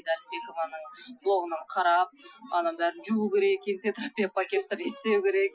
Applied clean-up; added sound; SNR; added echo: classical method Wiener filter.